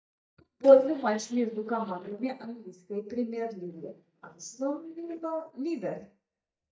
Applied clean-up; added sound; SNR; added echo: neural mask model DeepFilterNet 3.